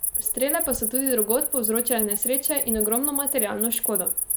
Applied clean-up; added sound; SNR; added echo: none; Cricket; -1 dB; none.